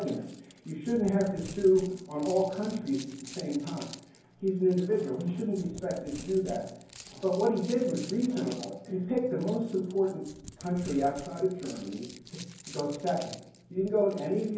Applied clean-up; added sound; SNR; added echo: none; Crumpling, crinkling; 19 dB; reverberation time 0.9 s.